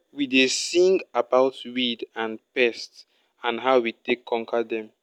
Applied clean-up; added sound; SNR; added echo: none; none; none; none.